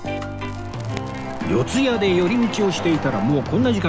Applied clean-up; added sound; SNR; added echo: none; Crackle; 19 dB; none.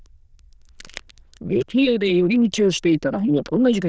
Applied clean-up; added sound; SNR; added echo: neural diffusion model UNIVERSE++.